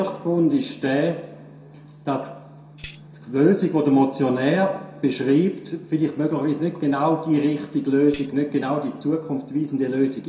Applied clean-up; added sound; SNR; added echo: none; Tambourine; 9 dB; reverberation time 0.5 s.